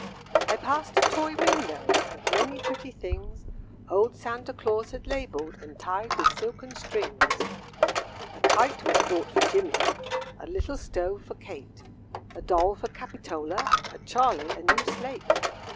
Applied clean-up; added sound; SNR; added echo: none; Coin (dropping); -2 dB; none.